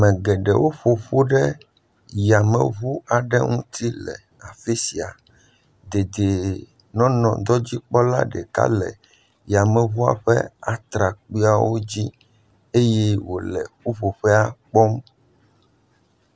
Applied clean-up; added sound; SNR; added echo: none; none; none; none.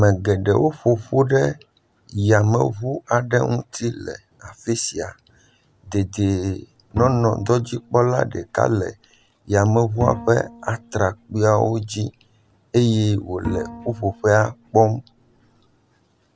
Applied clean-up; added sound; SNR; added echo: none; Bowed string instrument; 14 dB; none.